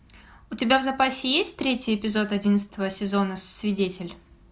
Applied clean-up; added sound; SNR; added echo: none; none; none; none.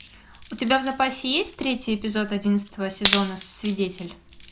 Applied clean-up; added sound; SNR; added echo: none; Wood; 8 dB; none.